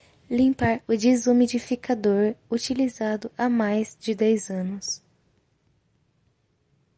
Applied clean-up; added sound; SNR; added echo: none; none; none; none.